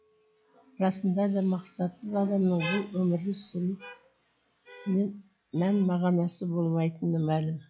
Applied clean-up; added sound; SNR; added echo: classical method log-MMSE.